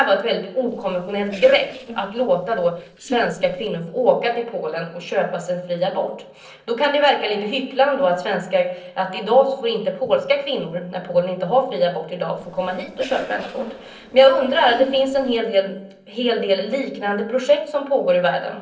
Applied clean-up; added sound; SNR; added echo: neural separator model SepFormer DNS4.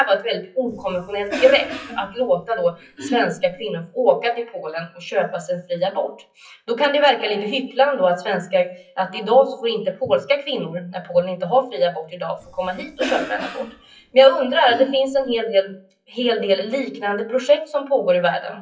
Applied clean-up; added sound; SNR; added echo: classical method WPE with log-MMSE.